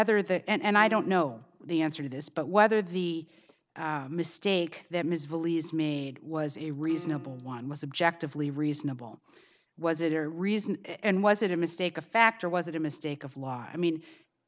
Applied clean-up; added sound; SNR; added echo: none; Piano; 18 dB; none.